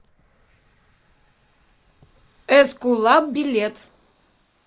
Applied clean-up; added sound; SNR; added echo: neural mask model Resemble Enhance denoiser.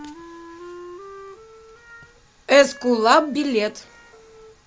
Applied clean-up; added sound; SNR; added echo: none; Wind instrument, woodwind instrument; 19 dB; none.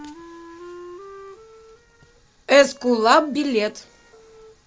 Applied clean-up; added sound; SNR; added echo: neural separator model SepFormer DNS4.